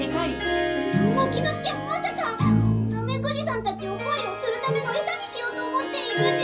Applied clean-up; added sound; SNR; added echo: none; Harp; 5 dB; reverberation time 0.5 s.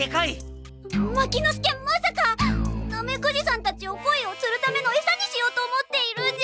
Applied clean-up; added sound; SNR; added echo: none; none; none; none.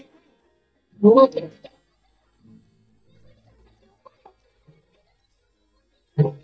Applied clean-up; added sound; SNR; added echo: neural mask model DeepFilterNet 3.